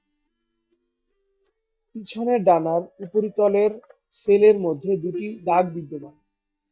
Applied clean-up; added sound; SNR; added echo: neural mask model DeepFilterNet 3.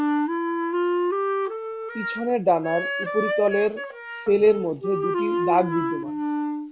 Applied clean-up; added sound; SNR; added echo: none; Wind instrument, woodwind instrument; 1 dB; none.